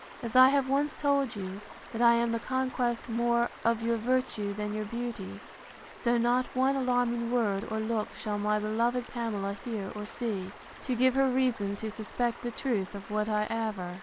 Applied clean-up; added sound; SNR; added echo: none; Stream; 17 dB; none.